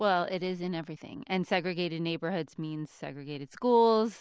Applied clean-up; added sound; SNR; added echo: none; none; none; none.